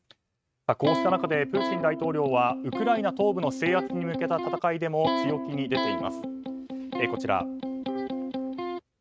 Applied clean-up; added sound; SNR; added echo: neural mask model RNNoise.